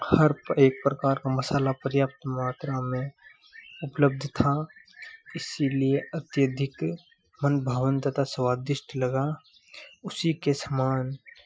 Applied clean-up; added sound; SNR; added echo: classical method Wiener filter.